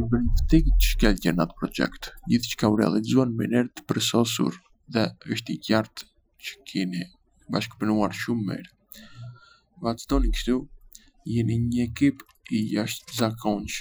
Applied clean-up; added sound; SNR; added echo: classical method Wiener filter.